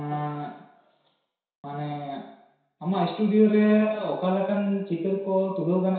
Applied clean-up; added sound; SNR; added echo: none; none; none; reverberation time 0.7 s.